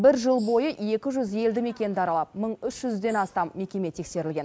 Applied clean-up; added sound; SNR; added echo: neural mask model Resemble Enhance denoiser.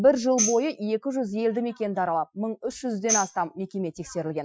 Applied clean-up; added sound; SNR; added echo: classical method Wiener filter.